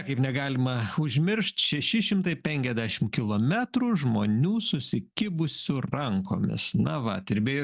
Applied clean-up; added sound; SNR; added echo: none; none; none; none.